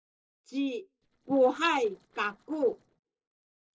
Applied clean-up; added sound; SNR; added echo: neural separator model SepFormer DNS4.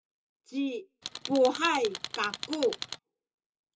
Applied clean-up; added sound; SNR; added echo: none; Tools; 8 dB; reverberation time 0.2 s.